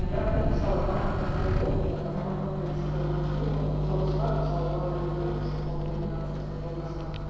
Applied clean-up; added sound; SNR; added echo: none; Microwave oven; -4 dB; reverberation time 2.2 s.